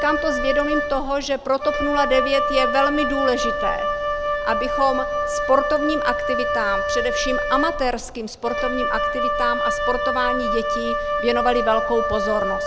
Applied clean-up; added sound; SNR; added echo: none; Wind instrument, woodwind instrument; 0 dB; none.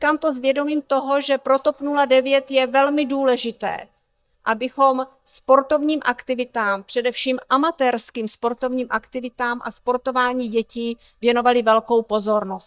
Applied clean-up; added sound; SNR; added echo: neural mask model DeepFilterNet 3.